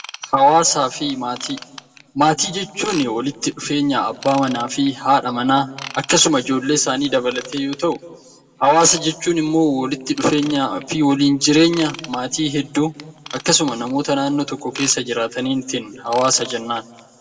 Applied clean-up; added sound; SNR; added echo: none; Ratchet, pawl / Tools; 19 dB; reverberation time 1.6 s.